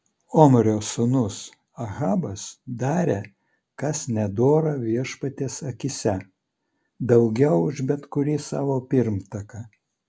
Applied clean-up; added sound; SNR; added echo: none; none; none; none.